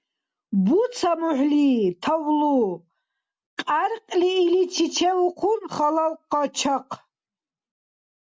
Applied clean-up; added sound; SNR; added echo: none; none; none; none.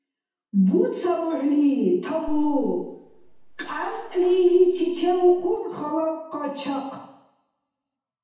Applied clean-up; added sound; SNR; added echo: none; Zipper (clothing); 12 dB; reverberation time 0.8 s.